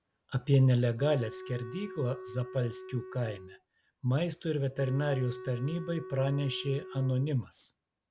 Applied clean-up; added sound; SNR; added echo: none; Wind instrument, woodwind instrument; 15 dB; none.